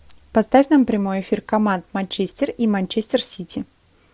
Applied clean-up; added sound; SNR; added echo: none; none; none; none.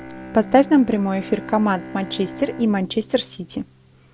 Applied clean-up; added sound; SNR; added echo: none; Bowed string instrument; 15 dB; none.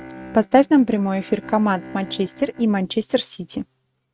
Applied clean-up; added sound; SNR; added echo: neural mask model RNNoise.